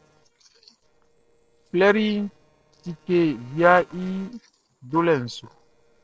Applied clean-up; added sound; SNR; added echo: neural separator model SepFormer DNS4.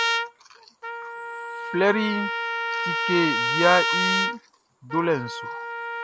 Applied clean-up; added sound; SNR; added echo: none; Trumpet; 0 dB; none.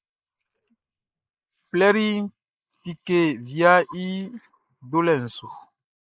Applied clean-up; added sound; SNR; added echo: neural mask model Resemble Enhance denoiser.